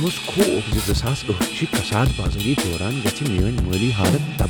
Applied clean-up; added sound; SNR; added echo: none; Drum / Drum kit; 2 dB; none.